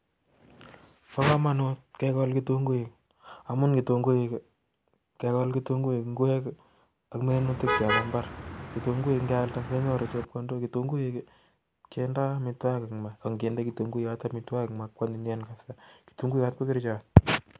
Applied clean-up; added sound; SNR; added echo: none; Motor vehicle (road); 5 dB; none.